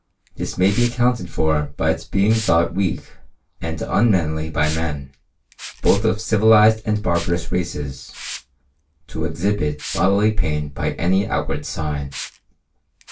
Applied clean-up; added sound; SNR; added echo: none; Liquid; 19 dB; reverberation time 0.2 s.